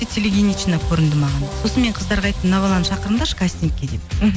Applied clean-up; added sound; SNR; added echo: none; Sawing + Wind instrument, woodwind instrument; 17 dB; none.